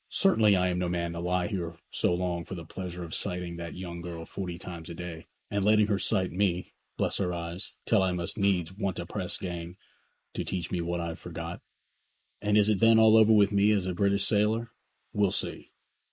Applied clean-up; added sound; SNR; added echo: neural mask model Resemble Enhance denoiser.